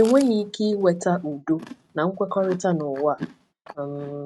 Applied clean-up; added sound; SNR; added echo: neural mask model RNNoise.